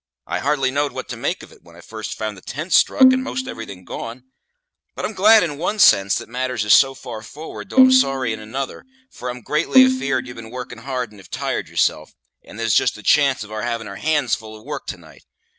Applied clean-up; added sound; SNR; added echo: none; Bowed string instrument; -3 dB; none.